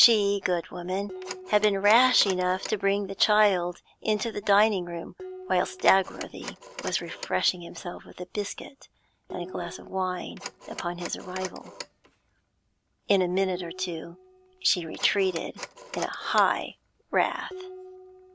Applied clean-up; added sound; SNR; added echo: none; Telephone + Dishes, pots, and pans; 15 dB; none.